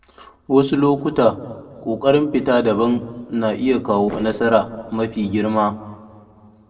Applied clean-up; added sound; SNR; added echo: neural separator model SepFormer DNS4.